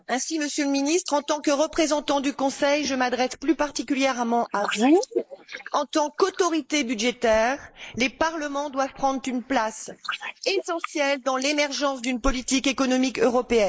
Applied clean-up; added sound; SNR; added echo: neural mask model Resemble Enhance denoiser.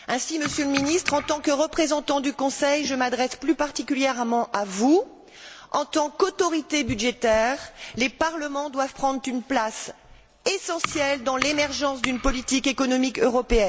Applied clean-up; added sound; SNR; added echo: none; none; none; none.